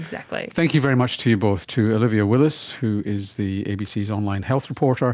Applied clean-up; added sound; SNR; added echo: none; none; none; none.